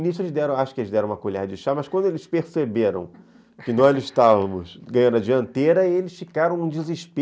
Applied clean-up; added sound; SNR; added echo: none; none; none; none.